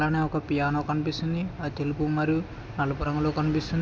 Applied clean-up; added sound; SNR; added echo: none; none; none; none.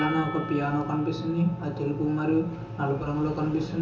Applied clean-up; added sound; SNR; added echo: none; Percussion; 14 dB; reverberation time 0.8 s.